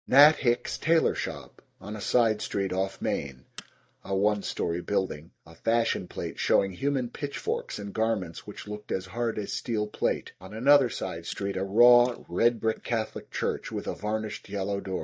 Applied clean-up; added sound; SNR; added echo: neural mask model DeepFilterNet 3.